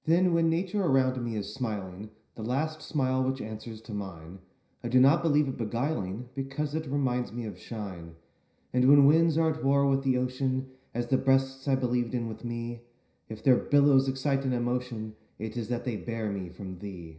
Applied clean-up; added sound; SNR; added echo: none; none; none; reverberation time 0.5 s.